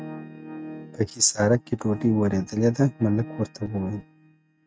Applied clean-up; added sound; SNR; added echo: neural mask model RNNoise.